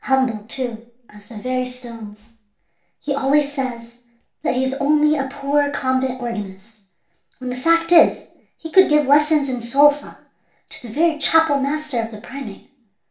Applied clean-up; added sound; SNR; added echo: none; none; none; reverberation time 0.5 s.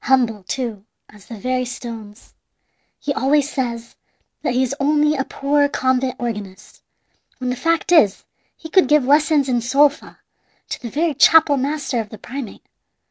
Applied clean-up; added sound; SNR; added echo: none; none; none; none.